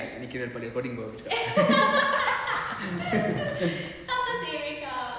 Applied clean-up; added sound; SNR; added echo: none; Skateboard; 16 dB; none.